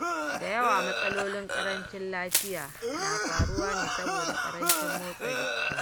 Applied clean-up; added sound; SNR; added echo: none; Crushing + Cough; -4 dB; none.